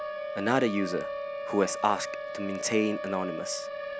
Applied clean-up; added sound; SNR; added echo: none; Siren; 5 dB; none.